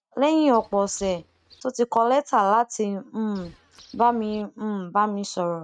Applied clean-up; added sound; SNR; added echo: neural mask model RNNoise.